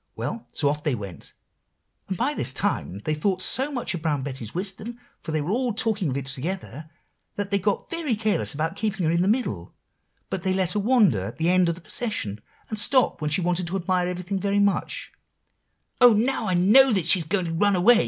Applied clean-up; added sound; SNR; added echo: none; none; none; none.